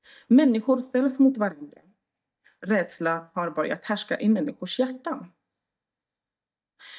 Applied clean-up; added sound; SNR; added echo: neural mask model DeepFilterNet 3.